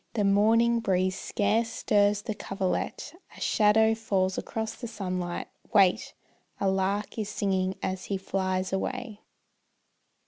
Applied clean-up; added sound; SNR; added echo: none; none; none; none.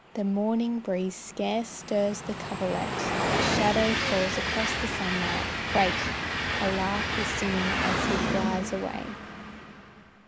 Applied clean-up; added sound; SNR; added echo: none; Train; 0 dB; none.